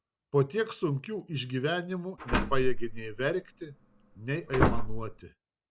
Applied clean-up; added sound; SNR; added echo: none; Slam; -3 dB; none.